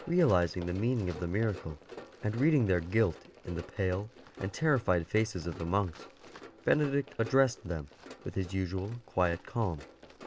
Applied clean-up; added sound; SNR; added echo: none; Run; 18 dB; none.